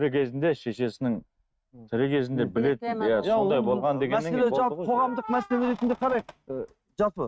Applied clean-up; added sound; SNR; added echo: neural mask model RNNoise.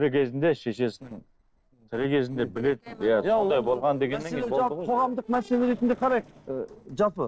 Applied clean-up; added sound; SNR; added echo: neural separator model SepFormer DNS4.